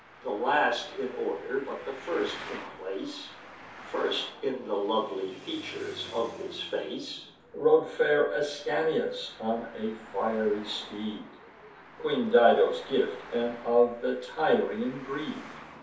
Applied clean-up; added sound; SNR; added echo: none; Traffic noise, roadway noise; 18 dB; reverberation time 0.5 s.